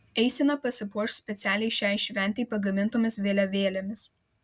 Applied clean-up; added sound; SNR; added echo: none; none; none; none.